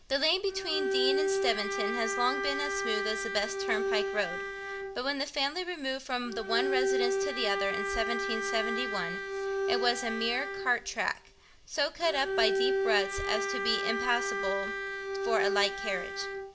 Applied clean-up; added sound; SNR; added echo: none; Bowed string instrument; 0 dB; reverberation time 0.3 s.